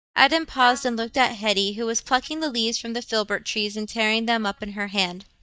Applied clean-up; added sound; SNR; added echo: neural mask model DeepFilterNet 3.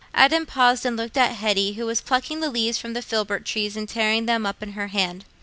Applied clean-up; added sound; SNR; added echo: none; none; none; none.